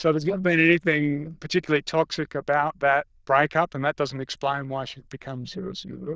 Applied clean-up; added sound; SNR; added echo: neural diffusion model UNIVERSE++.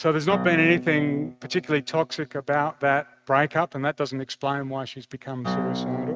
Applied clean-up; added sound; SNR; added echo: neural mask model RNNoise.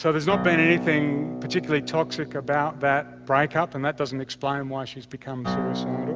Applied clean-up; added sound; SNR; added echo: none; Acoustic guitar; 8 dB; none.